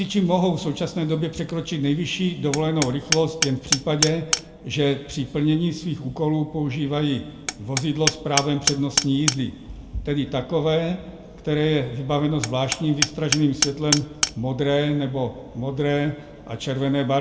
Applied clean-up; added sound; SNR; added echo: none; Hammer; 7 dB; reverberation time 1.3 s.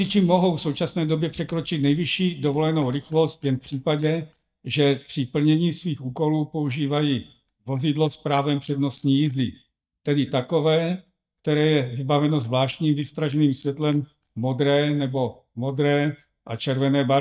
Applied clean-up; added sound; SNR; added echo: neural mask model DeepFilterNet 3.